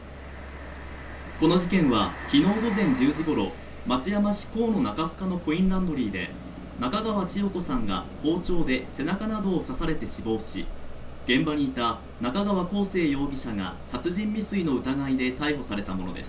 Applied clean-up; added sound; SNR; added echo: none; Mechanisms; 18 dB; reverberation time 0.2 s.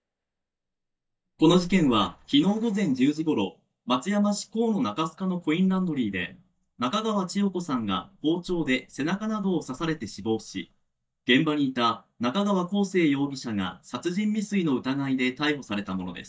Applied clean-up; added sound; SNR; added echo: neural mask model DeepFilterNet 3.